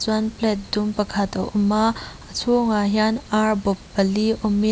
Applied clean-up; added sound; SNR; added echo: none; none; none; none.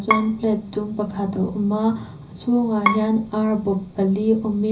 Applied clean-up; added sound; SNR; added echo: none; Bowed string instrument; 7 dB; reverberation time 0.5 s.